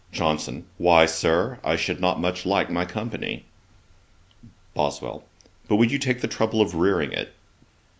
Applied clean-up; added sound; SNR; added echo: none; none; none; none.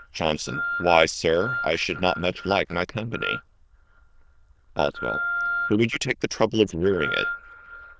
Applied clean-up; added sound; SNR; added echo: neural diffusion model UNIVERSE++.